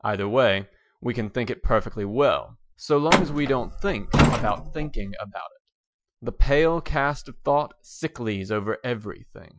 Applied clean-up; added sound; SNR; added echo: classical method Wiener filter.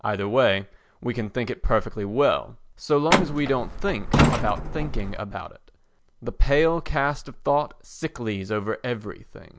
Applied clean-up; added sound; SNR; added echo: none; Truck; -2 dB; none.